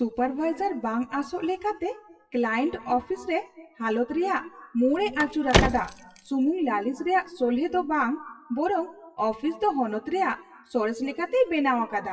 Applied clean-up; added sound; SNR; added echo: classical method WPE with log-MMSE.